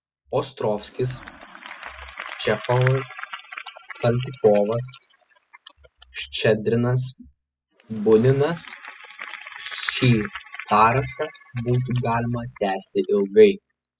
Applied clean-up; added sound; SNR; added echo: classical method spectral subtraction.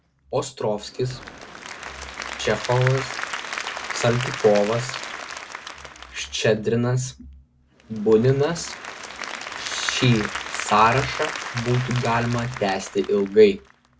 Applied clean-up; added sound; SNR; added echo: none; Applause / Crowd; 10 dB; none.